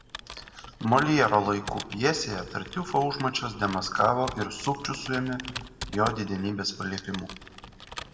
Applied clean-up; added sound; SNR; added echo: none; Computer keyboard; 14 dB; reverberation time 1.3 s.